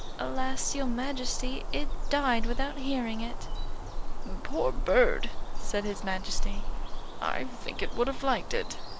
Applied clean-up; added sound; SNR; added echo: none; Bird vocalization, bird call, bird song; -2 dB; none.